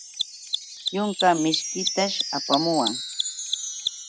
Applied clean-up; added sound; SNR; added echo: none; Wind chime + Mechanisms; 3 dB; none.